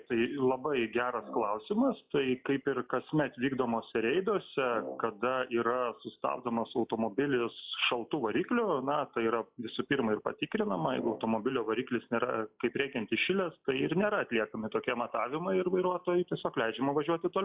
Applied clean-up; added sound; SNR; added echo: classical method log-MMSE.